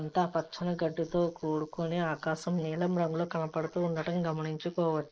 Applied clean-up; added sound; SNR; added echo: neural mask model Resemble Enhance denoiser.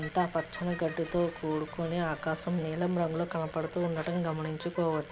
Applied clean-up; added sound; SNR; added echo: none; Bicycle; 13 dB; none.